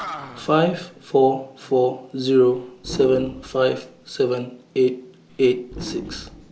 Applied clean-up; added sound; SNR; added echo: none; Animal; 16 dB; none.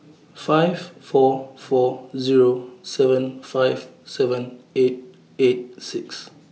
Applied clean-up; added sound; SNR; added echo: none; none; none; none.